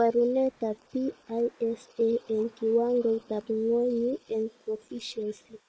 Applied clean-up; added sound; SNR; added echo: neural mask model Resemble Enhance denoiser.